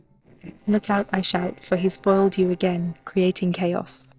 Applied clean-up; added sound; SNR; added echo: neural separator model SepFormer DNS4.